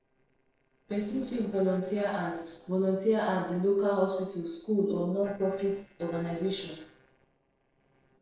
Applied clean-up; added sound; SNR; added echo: neural separator model SepFormer DNS4.